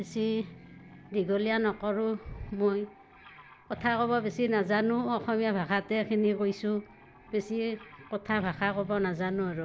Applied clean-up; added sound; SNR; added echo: none; Guitar; 18 dB; none.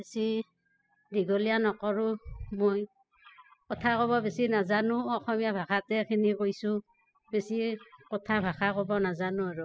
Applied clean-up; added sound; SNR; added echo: classical method spectral subtraction.